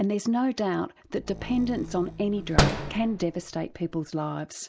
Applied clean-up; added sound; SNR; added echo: none; Slam; 2 dB; none.